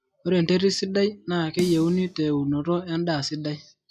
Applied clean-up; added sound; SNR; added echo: classical method log-MMSE.